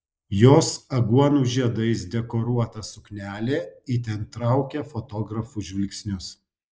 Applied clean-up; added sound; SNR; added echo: neural mask model Resemble Enhance denoiser.